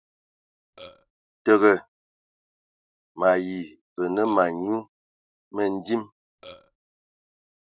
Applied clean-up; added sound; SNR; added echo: none; Burping, eructation; 20 dB; none.